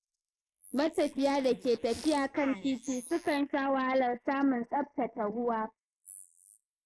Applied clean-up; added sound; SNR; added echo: neural mask model Resemble Enhance denoiser.